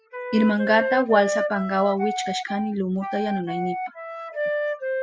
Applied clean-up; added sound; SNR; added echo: classical method spectral subtraction.